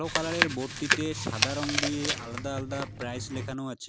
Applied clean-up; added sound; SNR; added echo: none; Chewing, mastication; -2 dB; none.